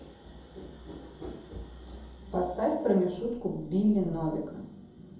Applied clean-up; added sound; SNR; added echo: none; none; none; reverberation time 2.5 s.